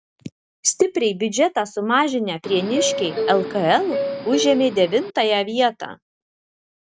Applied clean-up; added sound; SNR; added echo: none; Subway, metro, underground; 5 dB; none.